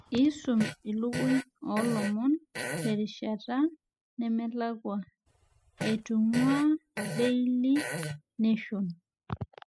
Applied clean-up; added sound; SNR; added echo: classical method spectral subtraction.